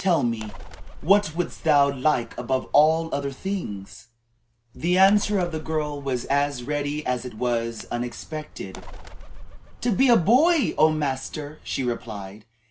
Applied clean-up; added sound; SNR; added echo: none; Bird; 15 dB; none.